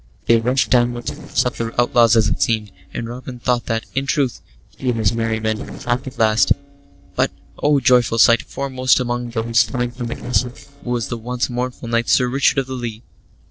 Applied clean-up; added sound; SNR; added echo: neural separator model SepFormer DNS4.